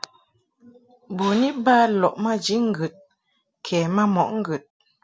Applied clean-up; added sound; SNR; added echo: none; none; none; none.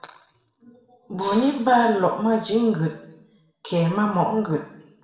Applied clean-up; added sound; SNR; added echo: none; none; none; reverberation time 0.7 s.